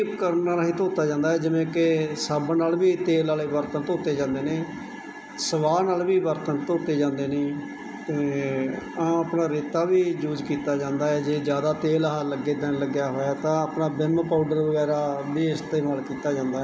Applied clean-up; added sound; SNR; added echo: none; none; none; none.